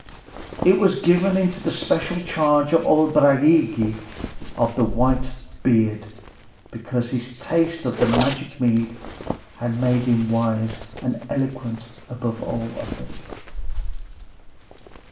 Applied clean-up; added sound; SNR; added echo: none; Zipper (clothing); 10 dB; reverberation time 0.8 s.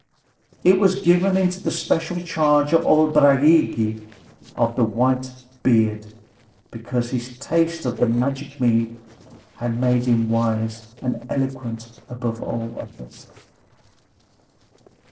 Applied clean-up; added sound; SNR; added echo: neural separator model SepFormer DNS4.